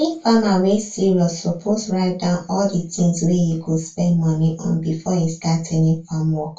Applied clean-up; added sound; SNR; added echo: none; none; none; reverberation time 0.2 s.